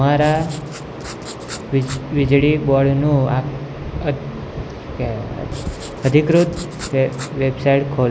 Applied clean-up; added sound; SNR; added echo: none; Writing; 17 dB; none.